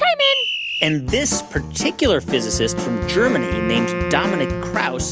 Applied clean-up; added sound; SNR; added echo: none; Wind instrument, woodwind instrument; 8 dB; none.